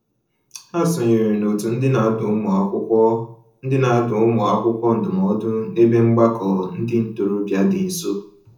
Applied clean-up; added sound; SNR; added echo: none; none; none; reverberation time 0.6 s.